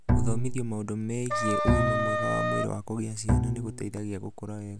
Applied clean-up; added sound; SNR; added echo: none; Bowed string instrument + Wind instrument, woodwind instrument; -2 dB; none.